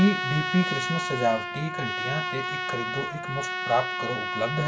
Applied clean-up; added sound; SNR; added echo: none; Trumpet; 2 dB; reverberation time 0.2 s.